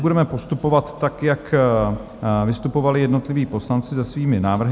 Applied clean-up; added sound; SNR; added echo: none; none; none; none.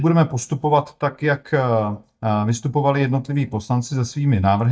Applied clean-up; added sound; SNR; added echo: neural mask model DeepFilterNet 3.